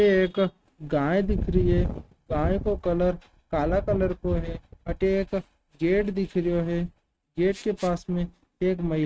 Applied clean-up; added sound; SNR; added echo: neural mask model RNNoise.